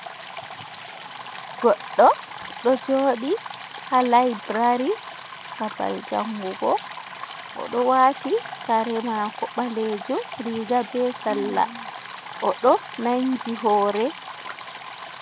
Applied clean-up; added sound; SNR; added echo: none; Stream; 13 dB; none.